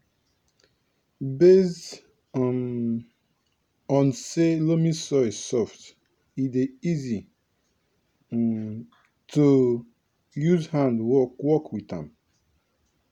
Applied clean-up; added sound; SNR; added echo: none; none; none; none.